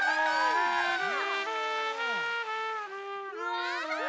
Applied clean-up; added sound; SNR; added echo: none; Trumpet; 1 dB; none.